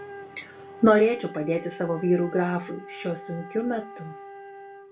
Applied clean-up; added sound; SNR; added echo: none; Wind instrument, woodwind instrument; 16 dB; reverberation time 0.2 s.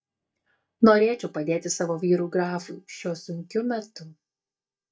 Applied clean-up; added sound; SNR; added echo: neural mask model DeepFilterNet 3.